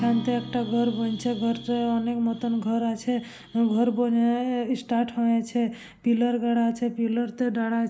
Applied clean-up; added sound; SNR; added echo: none; Acoustic guitar; 20 dB; none.